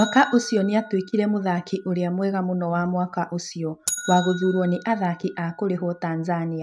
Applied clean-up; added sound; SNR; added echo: neural mask model RNNoise.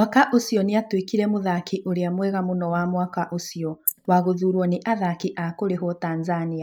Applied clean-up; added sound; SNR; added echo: neural mask model Resemble Enhance denoiser.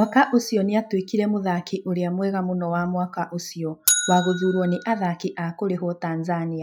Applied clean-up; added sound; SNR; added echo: classical method log-MMSE.